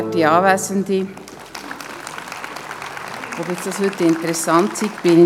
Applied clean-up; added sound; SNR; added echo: none; Applause; 11 dB; none.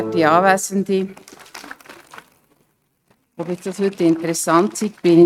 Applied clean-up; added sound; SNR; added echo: neural mask model RNNoise.